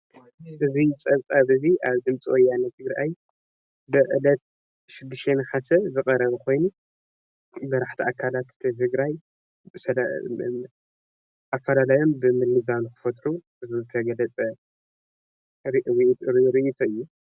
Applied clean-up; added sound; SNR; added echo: none; none; none; none.